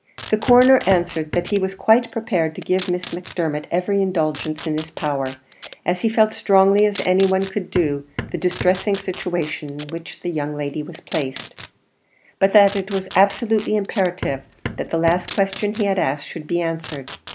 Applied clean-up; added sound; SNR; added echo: none; Hammer + Packing tape, duct tape; 14 dB; none.